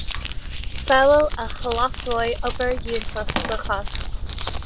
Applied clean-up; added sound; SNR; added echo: none; Crumpling, crinkling + Water / Splash, splatter; 3 dB; none.